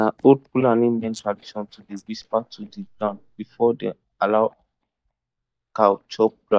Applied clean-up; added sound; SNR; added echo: neural mask model DeepFilterNet 3.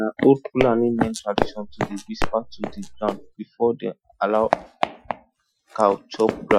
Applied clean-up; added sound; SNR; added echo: classical method Wiener filter.